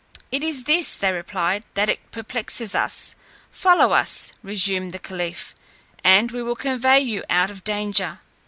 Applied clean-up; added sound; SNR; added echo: none; none; none; none.